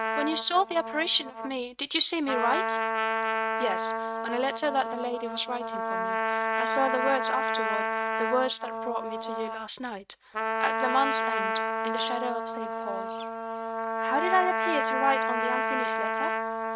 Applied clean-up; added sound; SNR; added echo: neural mask model RNNoise.